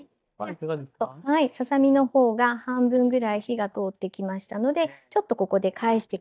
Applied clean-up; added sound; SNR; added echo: neural mask model DeepFilterNet 3.